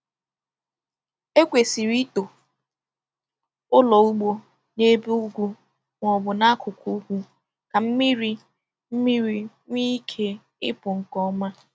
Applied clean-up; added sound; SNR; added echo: none; none; none; none.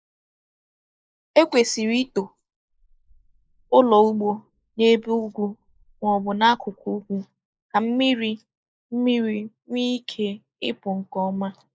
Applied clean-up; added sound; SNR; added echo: neural mask model Resemble Enhance denoiser.